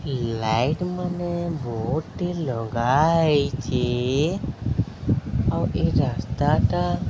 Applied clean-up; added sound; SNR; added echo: none; none; none; none.